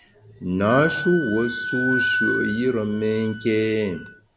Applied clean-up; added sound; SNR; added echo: none; Wind instrument, woodwind instrument; 6 dB; none.